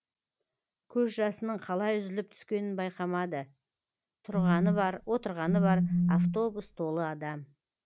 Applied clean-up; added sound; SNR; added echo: none; Telephone; -5 dB; none.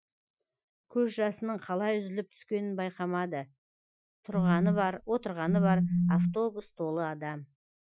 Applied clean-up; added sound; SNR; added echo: classical method Wiener filter.